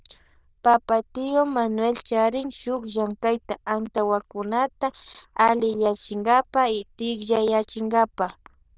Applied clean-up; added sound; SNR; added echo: neural diffusion model UNIVERSE++.